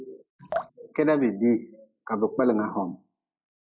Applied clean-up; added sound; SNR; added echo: classical method log-MMSE.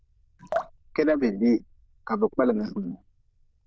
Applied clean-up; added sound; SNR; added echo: neural diffusion model UNIVERSE++.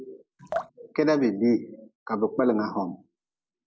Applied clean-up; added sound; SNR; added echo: none; Drip; 12 dB; none.